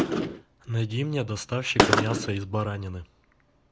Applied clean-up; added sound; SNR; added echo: none; Gunshot, gunfire; -1 dB; none.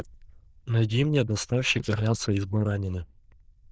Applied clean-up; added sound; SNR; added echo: neural diffusion model UNIVERSE++.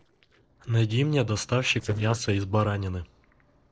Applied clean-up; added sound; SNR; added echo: neural separator model SepFormer DNS4.